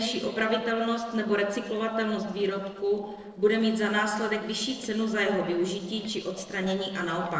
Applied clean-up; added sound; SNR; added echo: neural separator model SepFormer DNS4.